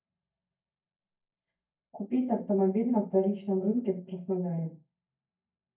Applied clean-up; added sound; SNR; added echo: neural mask model DeepFilterNet 3.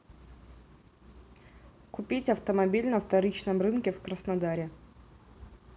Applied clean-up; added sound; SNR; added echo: none; none; none; none.